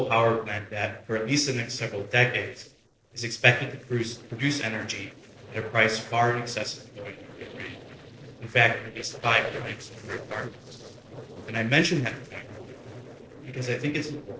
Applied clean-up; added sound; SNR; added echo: neural separator model SepFormer DNS4.